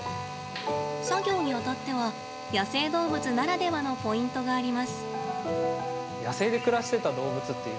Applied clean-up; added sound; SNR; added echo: none; Drill; 10 dB; none.